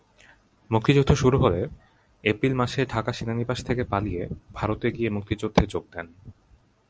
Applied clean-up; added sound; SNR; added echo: none; none; none; none.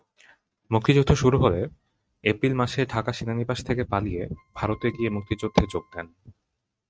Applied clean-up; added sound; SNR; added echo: neural mask model RNNoise.